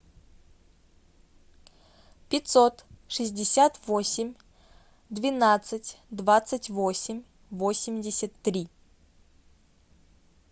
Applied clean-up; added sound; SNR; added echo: none; none; none; none.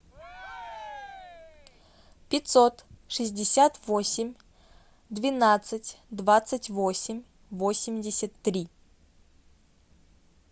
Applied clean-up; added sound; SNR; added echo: none; Cheering; 16 dB; none.